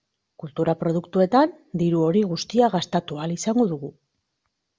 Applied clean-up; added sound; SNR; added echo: none; none; none; none.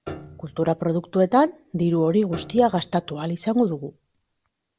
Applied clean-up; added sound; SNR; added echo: none; Piano; 20 dB; none.